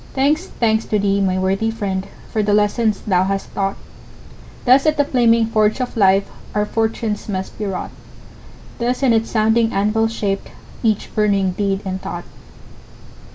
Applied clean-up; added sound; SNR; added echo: none; none; none; none.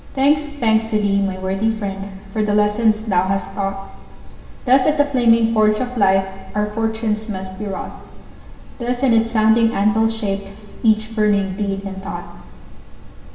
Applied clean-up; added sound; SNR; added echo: none; none; none; reverberation time 1.3 s.